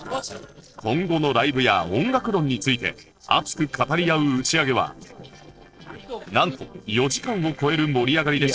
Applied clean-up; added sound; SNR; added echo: neural separator model SepFormer DNS4.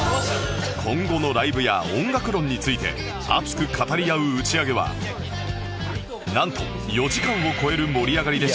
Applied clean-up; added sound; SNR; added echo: none; none; none; none.